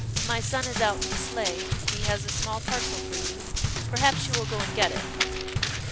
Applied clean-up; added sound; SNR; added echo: none; Run + Bass drum / Snare drum / Drum kit; -2 dB; none.